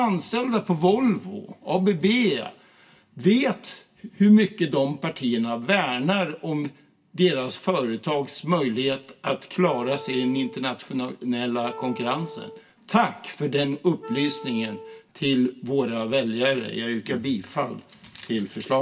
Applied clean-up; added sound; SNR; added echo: none; Wind instrument, woodwind instrument; 16 dB; reverberation time 0.2 s.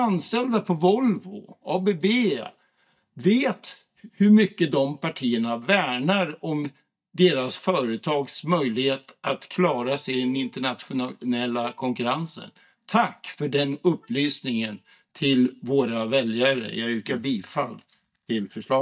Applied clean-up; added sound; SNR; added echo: neural mask model DeepFilterNet 3.